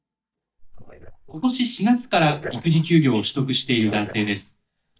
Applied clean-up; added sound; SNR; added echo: neural mask model DeepFilterNet 3.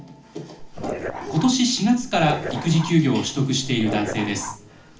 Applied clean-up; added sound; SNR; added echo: none; Dog; 10 dB; reverberation time 0.4 s.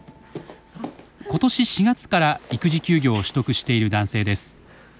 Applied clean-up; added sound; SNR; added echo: none; none; none; none.